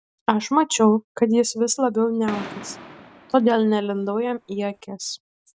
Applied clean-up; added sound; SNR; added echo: none; Fireworks; 18 dB; none.